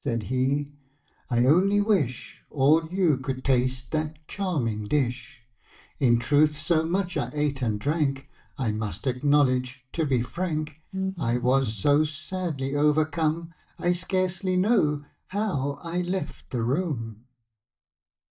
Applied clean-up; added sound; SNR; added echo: neural mask model DeepFilterNet 3.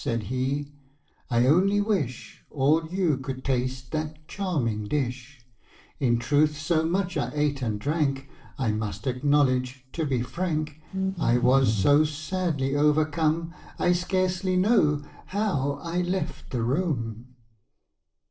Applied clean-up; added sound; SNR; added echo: neural separator model SepFormer DNS4.